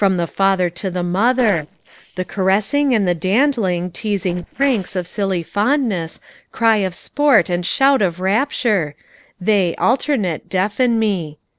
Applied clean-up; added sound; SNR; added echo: neural separator model SepFormer DNS4.